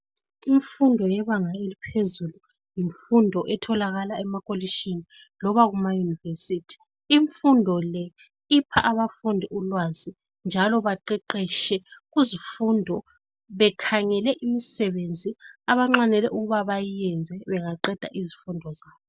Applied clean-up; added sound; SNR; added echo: none; none; none; none.